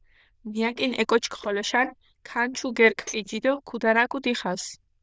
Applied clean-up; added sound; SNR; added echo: neural diffusion model UNIVERSE++.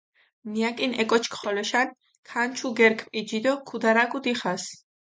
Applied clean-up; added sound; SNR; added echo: neural mask model DeepFilterNet 3.